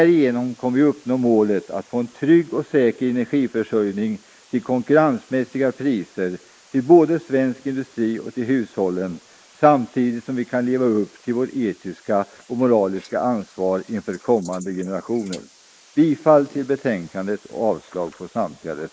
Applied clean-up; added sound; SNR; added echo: neural mask model Resemble Enhance denoiser.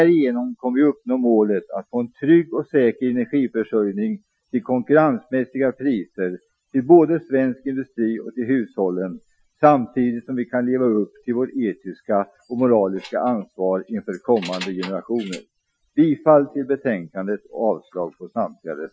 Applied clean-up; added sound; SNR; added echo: classical method Wiener filter.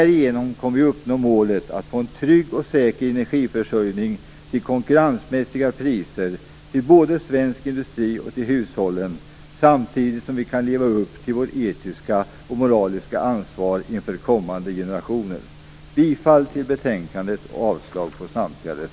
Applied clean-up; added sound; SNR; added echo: none; none; none; none.